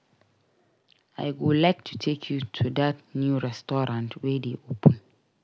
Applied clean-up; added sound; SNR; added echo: none; none; none; none.